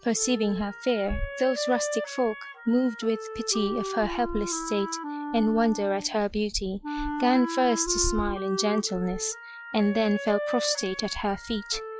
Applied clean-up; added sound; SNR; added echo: classical method log-MMSE.